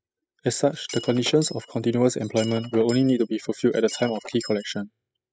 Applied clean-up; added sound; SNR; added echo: classical method spectral subtraction.